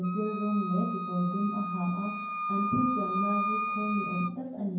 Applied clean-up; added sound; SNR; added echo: none; Wind instrument, woodwind instrument; 2 dB; reverberation time 0.9 s.